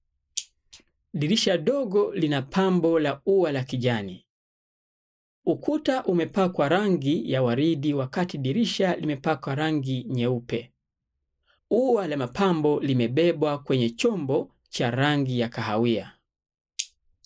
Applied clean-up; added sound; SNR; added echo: neural mask model Resemble Enhance denoiser.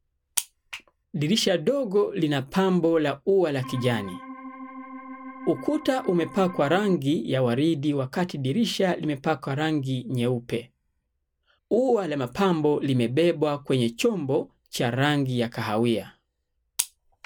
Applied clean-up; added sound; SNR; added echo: none; Organ; 14 dB; none.